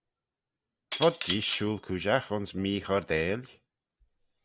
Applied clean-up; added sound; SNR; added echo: none; Cutlery, silverware; 6 dB; none.